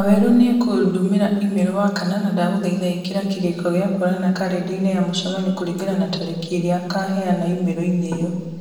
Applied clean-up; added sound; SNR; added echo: none; none; none; reverberation time 1.1 s.